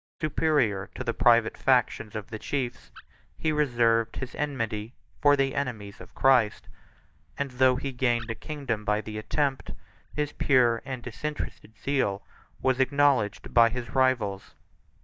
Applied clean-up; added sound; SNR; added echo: neural mask model DeepFilterNet 3.